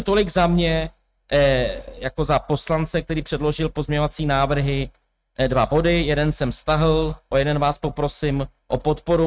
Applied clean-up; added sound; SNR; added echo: neural mask model RNNoise.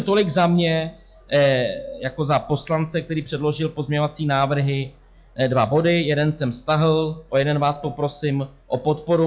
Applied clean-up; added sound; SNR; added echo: classical method log-MMSE.